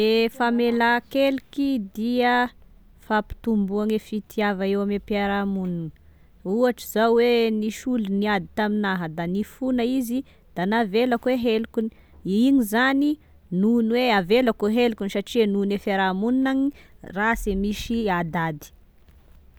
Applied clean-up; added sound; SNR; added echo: none; none; none; none.